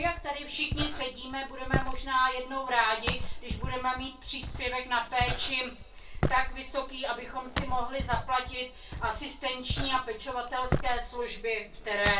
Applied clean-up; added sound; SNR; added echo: none; Walk, footsteps; 3 dB; reverberation time 0.2 s.